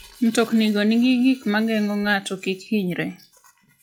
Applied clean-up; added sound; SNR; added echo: classical method log-MMSE.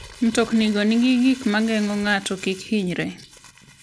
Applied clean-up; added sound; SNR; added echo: none; Crumpling, crinkling; 20 dB; none.